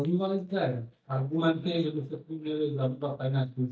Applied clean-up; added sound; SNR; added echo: neural mask model DeepFilterNet 3.